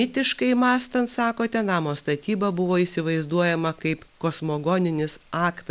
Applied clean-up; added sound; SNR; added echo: none; none; none; none.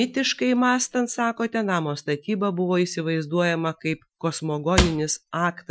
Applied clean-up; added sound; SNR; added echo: classical method Wiener filter.